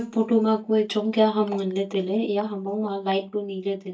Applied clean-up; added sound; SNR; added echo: neural mask model DeepFilterNet 3.